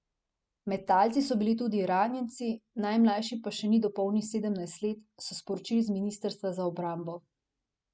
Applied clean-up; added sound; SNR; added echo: none; none; none; none.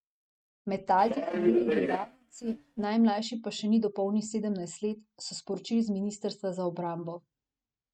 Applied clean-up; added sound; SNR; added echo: neural mask model RNNoise.